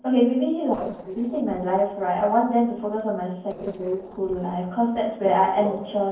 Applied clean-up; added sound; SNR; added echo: neural separator model SepFormer DNS4.